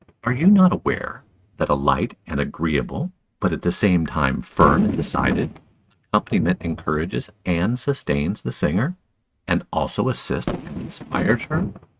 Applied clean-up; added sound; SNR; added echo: neural mask model RNNoise.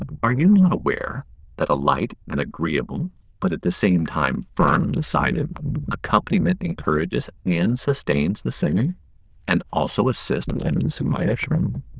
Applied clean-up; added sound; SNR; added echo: neural diffusion model UNIVERSE++.